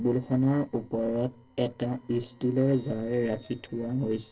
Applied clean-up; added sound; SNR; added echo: neural separator model SepFormer DNS4.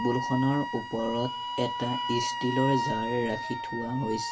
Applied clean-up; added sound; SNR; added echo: none; Wind instrument, woodwind instrument; 3 dB; reverberation time 0.2 s.